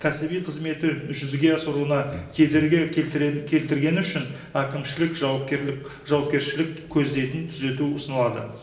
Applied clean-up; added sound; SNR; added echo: none; none; none; reverberation time 1.0 s.